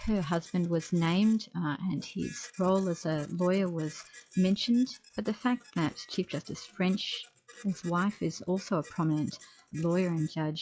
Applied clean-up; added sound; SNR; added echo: classical method log-MMSE.